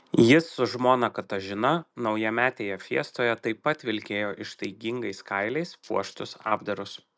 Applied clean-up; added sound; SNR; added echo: none; none; none; none.